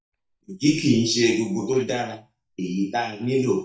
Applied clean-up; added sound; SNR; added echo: neural mask model DeepFilterNet 3.